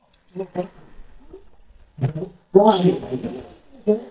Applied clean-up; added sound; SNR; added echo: neural mask model DeepFilterNet 3.